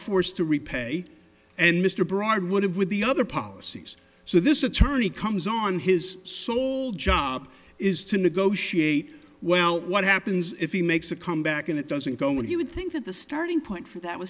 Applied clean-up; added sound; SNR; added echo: none; none; none; none.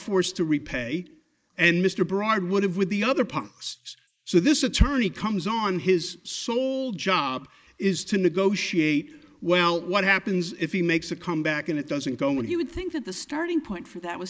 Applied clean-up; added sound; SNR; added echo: neural mask model Resemble Enhance denoiser.